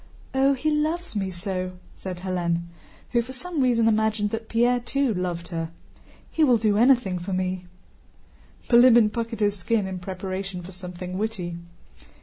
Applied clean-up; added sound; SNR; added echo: none; none; none; none.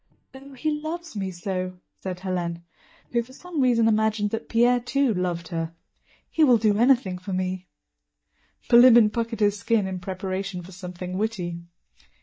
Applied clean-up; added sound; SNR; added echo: neural mask model DeepFilterNet 3.